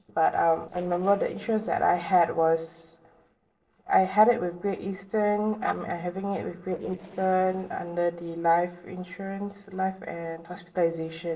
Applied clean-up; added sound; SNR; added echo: neural separator model SepFormer DNS4.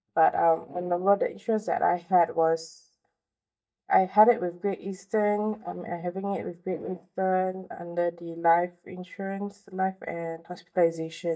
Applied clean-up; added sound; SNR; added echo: neural mask model DeepFilterNet 3.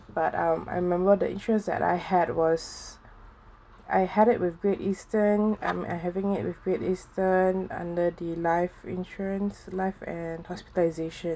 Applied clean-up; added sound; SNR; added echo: none; none; none; none.